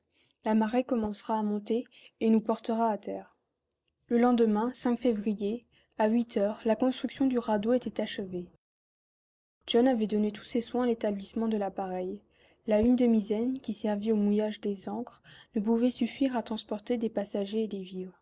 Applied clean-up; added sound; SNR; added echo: neural mask model DeepFilterNet 3.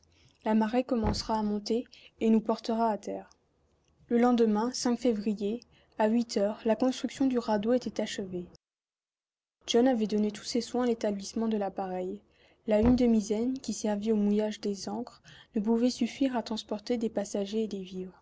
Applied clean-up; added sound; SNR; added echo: none; Knock; 15 dB; none.